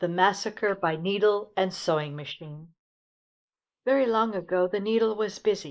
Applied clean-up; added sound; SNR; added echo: neural mask model Resemble Enhance denoiser.